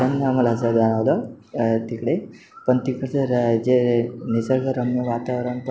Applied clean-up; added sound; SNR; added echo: none; none; none; none.